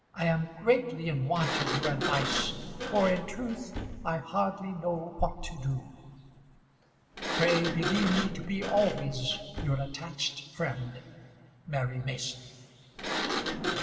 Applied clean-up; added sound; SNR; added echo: none; Sliding door; 5 dB; reverberation time 2.3 s.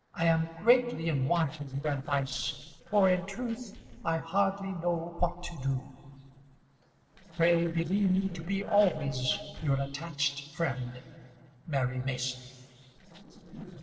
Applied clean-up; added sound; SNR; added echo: neural separator model SepFormer DNS4.